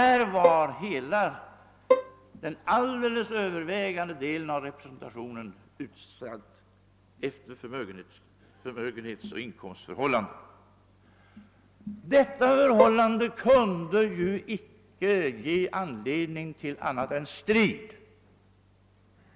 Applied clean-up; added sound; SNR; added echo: none; Bowed string instrument; 2 dB; none.